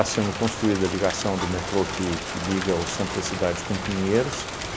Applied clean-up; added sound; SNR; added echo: none; Rain; 6 dB; none.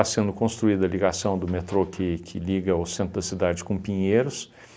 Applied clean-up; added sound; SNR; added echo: none; none; none; none.